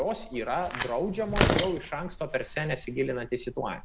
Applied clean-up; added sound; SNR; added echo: none; Tearing; 0 dB; none.